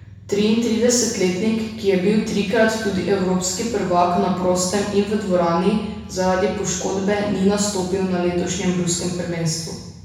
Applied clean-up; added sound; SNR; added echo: none; none; none; reverberation time 1.0 s.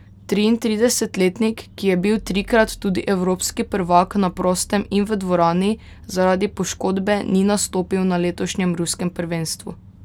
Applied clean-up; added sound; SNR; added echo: none; none; none; none.